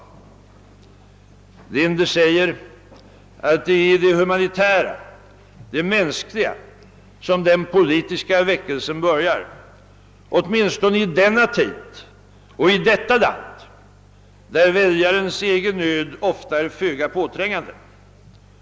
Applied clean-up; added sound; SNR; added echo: none; none; none; none.